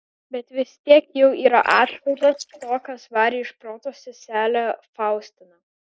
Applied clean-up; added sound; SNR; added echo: neural mask model Resemble Enhance denoiser.